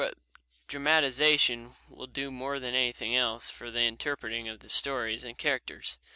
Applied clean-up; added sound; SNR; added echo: none; none; none; none.